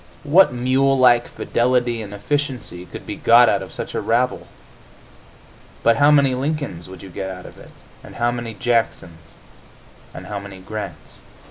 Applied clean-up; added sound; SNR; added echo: none; none; none; none.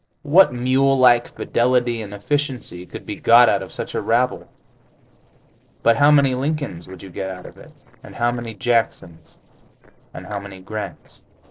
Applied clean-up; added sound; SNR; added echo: neural separator model SepFormer DNS4.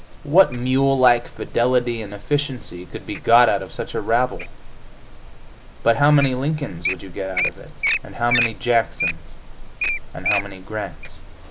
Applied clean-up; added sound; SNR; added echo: none; Wild animals; 7 dB; none.